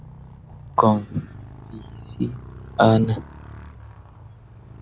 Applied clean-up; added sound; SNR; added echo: none; Motorcycle; 16 dB; none.